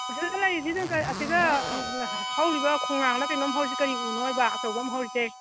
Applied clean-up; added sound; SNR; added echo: none; Zipper (clothing) + Harmonica; 4 dB; none.